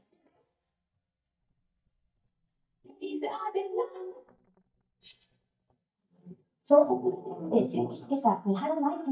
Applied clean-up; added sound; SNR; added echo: neural mask model DeepFilterNet 3.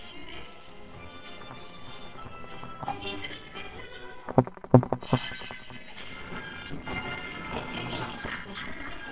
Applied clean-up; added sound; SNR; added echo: neural separator model SepFormer WHAMR!.